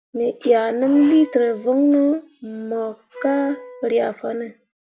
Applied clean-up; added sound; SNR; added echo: none; Wind instrument, woodwind instrument; 20 dB; none.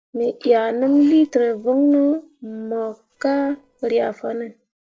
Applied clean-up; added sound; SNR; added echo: neural separator model SepFormer DNS4.